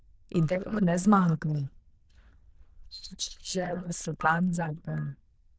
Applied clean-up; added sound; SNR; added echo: neural diffusion model UNIVERSE++.